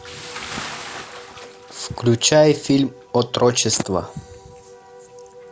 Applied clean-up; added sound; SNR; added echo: none; Bathtub (filling or washing) / Splash, splatter + Wind instrument, woodwind instrument; 16 dB; none.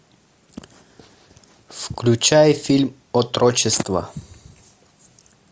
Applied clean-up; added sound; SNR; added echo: none; none; none; none.